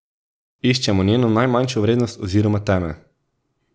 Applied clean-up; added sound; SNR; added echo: none; none; none; none.